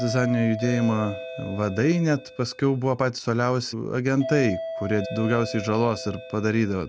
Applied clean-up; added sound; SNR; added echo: none; Doorbell; 11 dB; none.